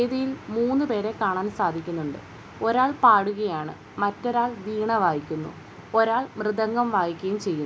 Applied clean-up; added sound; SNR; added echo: none; none; none; none.